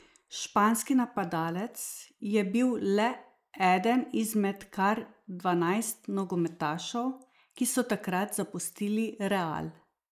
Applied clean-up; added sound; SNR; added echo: neural mask model Resemble Enhance denoiser.